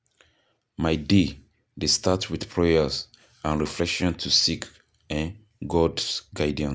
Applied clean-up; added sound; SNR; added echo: none; none; none; none.